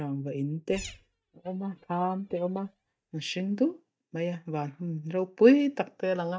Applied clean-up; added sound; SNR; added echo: neural mask model DeepFilterNet 3.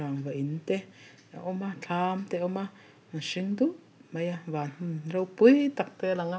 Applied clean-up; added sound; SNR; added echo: none; none; none; none.